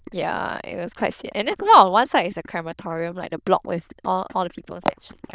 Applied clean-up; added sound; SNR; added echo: neural diffusion model UNIVERSE++.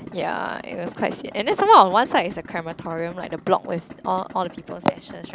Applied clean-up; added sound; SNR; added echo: none; Idling; 19 dB; none.